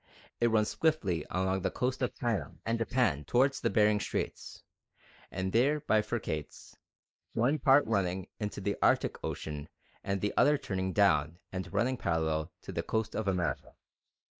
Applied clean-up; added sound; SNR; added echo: neural mask model Resemble Enhance denoiser.